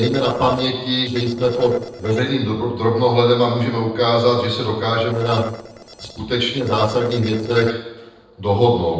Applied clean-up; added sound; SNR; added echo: neural separator model SepFormer DNS4.